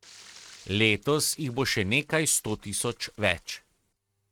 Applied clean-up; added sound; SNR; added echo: neural mask model RNNoise.